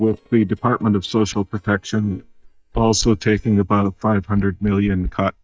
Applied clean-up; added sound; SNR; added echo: neural mask model DeepFilterNet 3.